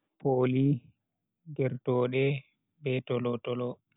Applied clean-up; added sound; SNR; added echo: none; none; none; none.